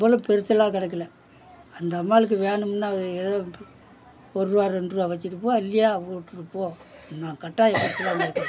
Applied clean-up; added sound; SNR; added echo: none; none; none; none.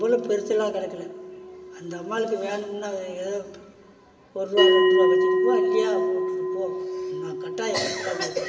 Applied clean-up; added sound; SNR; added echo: none; Bell; -3 dB; reverberation time 2.7 s.